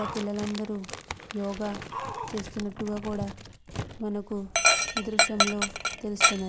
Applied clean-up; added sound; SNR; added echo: none; Dog; -4 dB; none.